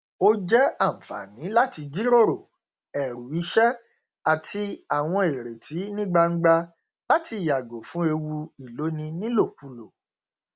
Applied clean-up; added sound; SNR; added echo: none; none; none; none.